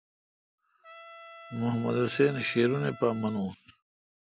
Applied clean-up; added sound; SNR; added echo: none; Trumpet; 18 dB; none.